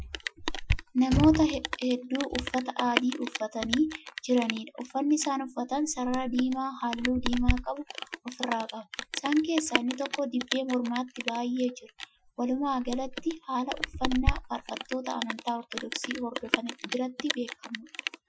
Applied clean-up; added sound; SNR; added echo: classical method Wiener filter.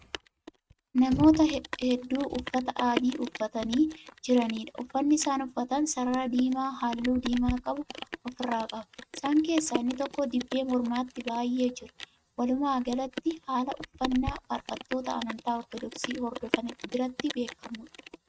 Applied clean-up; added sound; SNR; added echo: neural mask model RNNoise.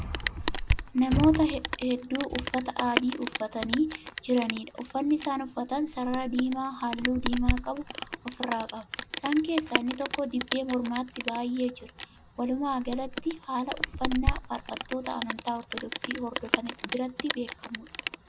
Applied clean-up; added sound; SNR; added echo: none; Rain; 4 dB; none.